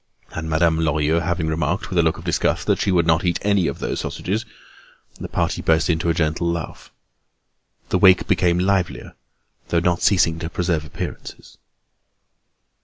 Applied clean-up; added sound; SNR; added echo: none; none; none; none.